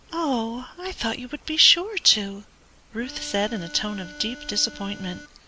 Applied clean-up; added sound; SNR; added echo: none; Harmonica; 16 dB; none.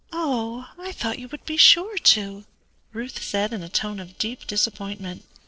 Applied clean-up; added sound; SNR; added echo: neural separator model SepFormer DNS4.